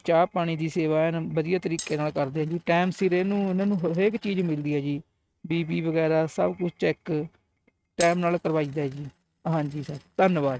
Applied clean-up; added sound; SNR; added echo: neural mask model RNNoise.